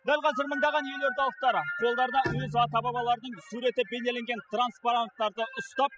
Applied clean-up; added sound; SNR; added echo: classical method spectral subtraction.